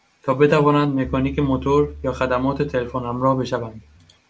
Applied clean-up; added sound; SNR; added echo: none; Bowed string instrument; 17 dB; none.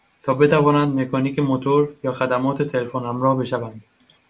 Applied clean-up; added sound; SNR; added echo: none; none; none; none.